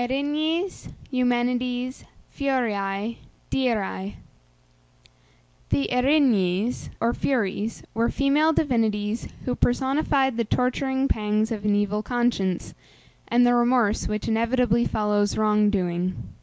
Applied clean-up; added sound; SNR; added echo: none; none; none; none.